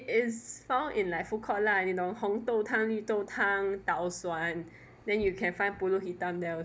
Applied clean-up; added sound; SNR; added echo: none; none; none; none.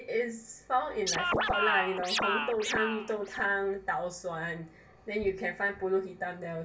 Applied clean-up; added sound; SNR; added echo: none; Scratching (performance technique); 0 dB; reverberation time 0.2 s.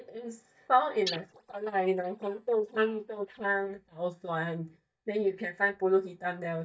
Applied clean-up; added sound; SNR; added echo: neural mask model DeepFilterNet 3.